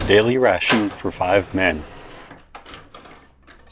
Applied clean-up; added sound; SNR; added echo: none; Sliding door; 11 dB; none.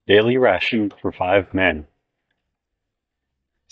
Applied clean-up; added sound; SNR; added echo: neural mask model DeepFilterNet 3.